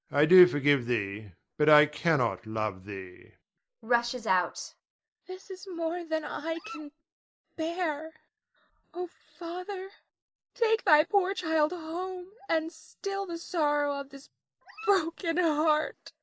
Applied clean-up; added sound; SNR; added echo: neural mask model Resemble Enhance denoiser.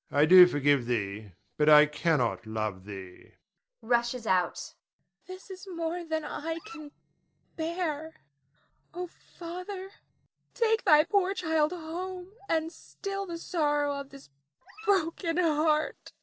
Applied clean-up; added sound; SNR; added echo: neural separator model SepFormer DNS4.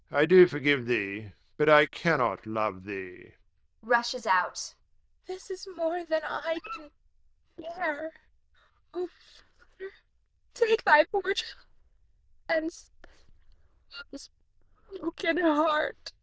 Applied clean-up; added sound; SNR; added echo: neural diffusion model UNIVERSE++.